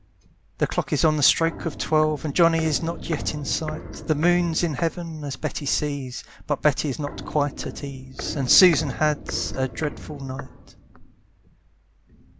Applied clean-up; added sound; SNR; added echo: none; Walk, footsteps; 12 dB; none.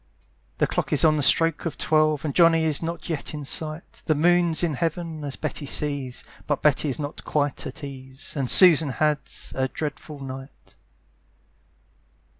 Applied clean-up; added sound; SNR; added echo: none; none; none; none.